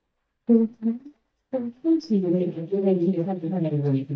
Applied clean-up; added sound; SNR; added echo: neural mask model DeepFilterNet 3.